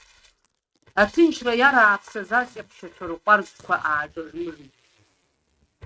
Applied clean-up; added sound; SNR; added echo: neural mask model RNNoise.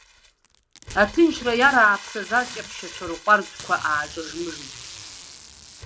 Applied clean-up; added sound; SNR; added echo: none; Packing tape, duct tape + Crumpling, crinkling; 16 dB; none.